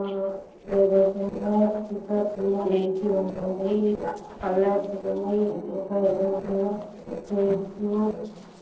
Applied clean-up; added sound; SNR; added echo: neural separator model SepFormer DNS4.